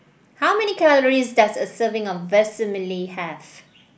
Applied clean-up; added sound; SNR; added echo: none; none; none; none.